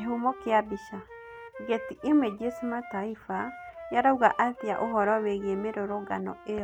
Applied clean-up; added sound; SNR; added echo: none; Wind instrument, woodwind instrument; 15 dB; none.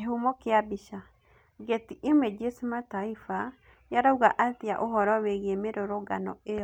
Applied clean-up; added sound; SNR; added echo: none; none; none; none.